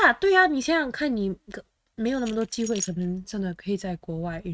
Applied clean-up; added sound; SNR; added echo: neural mask model RNNoise.